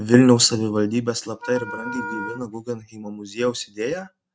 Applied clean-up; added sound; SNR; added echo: neural mask model RNNoise.